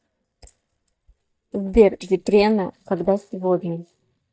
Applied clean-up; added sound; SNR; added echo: neural mask model DeepFilterNet 3.